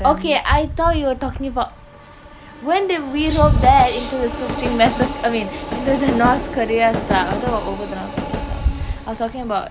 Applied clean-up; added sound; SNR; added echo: none; Train; 4 dB; none.